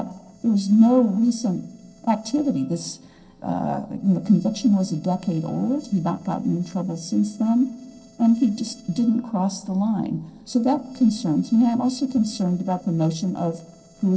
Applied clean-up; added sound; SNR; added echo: neural separator model SepFormer DNS4.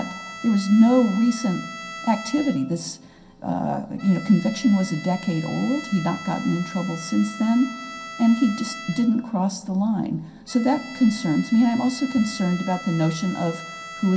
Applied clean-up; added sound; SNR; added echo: none; Bowed string instrument; 15 dB; reverberation time 0.3 s.